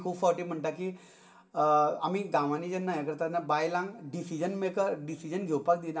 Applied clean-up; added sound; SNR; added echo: none; none; none; reverberation time 0.5 s.